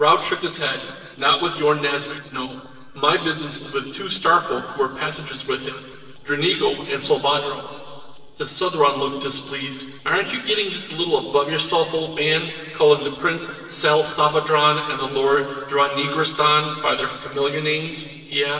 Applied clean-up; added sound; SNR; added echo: neural separator model SepFormer DNS4.